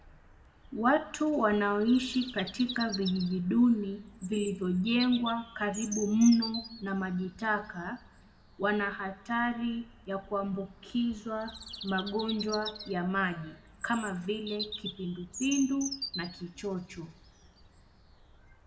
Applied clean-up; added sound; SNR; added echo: none; Bird vocalization, bird call, bird song; 14 dB; reverberation time 1.4 s.